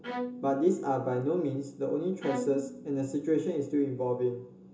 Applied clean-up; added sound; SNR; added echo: none; Bowed string instrument; 12 dB; reverberation time 0.2 s.